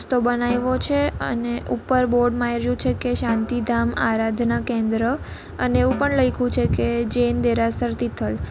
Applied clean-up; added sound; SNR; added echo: none; Snare drum; 17 dB; none.